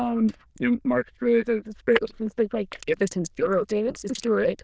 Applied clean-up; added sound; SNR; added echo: neural diffusion model UNIVERSE++.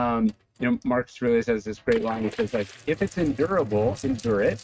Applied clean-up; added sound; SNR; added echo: neural mask model RNNoise.